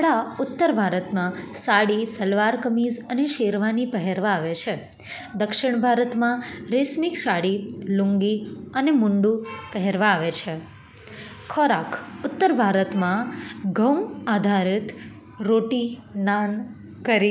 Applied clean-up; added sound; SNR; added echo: none; none; none; none.